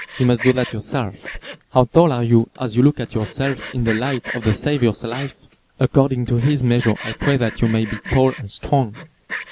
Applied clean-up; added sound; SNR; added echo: none; Sawing; 15 dB; none.